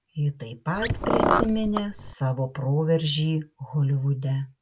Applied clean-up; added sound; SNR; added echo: none; Car; -1 dB; none.